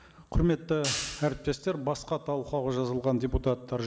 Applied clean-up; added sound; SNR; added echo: none; Hi-hat; 10 dB; none.